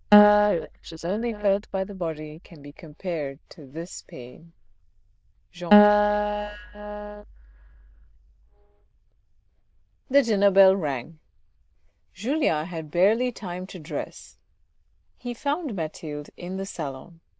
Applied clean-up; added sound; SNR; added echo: neural diffusion model UNIVERSE++.